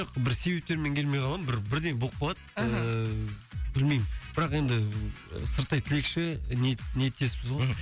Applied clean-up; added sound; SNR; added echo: none; none; none; none.